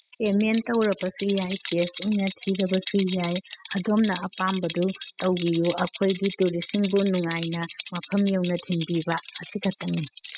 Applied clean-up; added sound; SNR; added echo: classical method spectral subtraction.